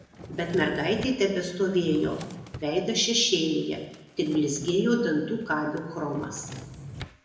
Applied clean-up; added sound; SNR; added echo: none; Drawer open or close; 16 dB; reverberation time 0.9 s.